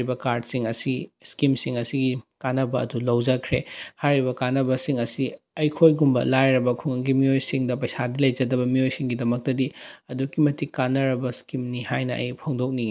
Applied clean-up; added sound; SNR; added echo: none; none; none; none.